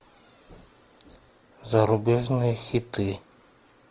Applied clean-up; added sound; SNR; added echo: none; none; none; none.